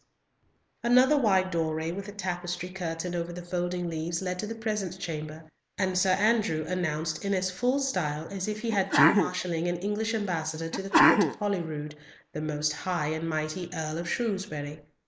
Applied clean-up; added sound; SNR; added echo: neural mask model Resemble Enhance denoiser.